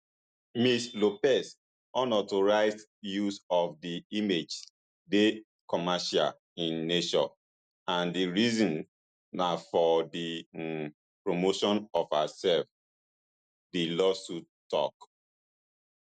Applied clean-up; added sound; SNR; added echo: none; none; none; none.